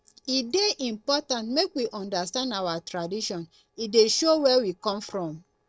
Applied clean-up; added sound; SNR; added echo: neural separator model SepFormer DNS4.